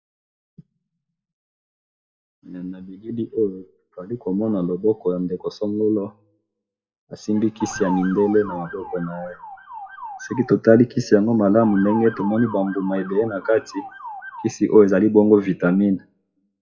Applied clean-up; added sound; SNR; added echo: classical method WPE with log-MMSE.